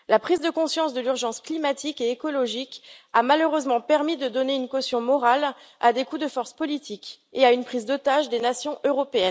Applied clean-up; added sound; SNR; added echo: none; none; none; none.